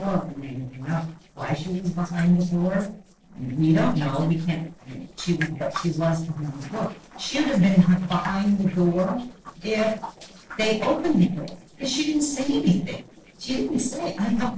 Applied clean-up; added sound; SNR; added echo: neural separator model SepFormer DNS4.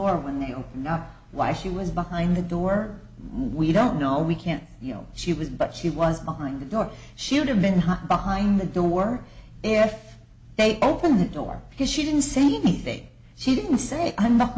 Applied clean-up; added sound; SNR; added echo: none; none; none; none.